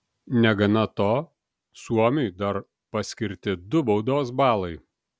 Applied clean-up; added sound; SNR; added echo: none; none; none; none.